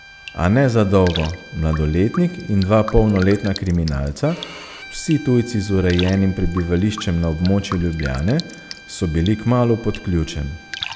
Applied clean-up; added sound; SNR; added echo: none; Raindrop + Bowed string instrument; 16 dB; none.